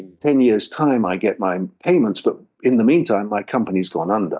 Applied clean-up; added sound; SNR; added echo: neural mask model DeepFilterNet 3.